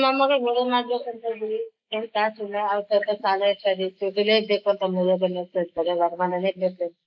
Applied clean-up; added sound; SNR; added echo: neural mask model Resemble Enhance denoiser.